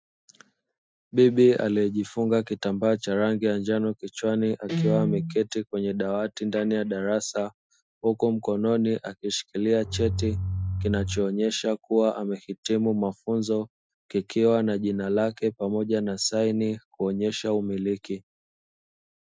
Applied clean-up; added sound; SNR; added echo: classical method Wiener filter.